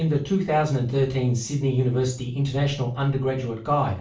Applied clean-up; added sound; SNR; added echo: none; none; none; reverberation time 0.3 s.